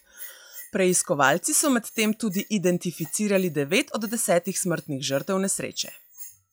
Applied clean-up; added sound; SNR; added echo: classical method log-MMSE.